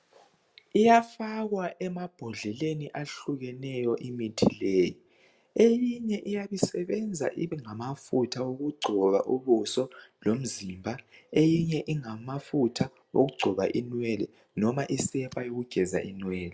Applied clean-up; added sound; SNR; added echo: none; none; none; none.